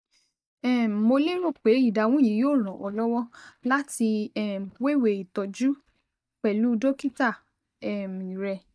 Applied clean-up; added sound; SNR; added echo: neural mask model DeepFilterNet 3.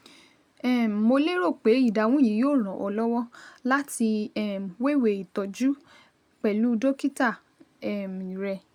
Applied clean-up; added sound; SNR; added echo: none; none; none; none.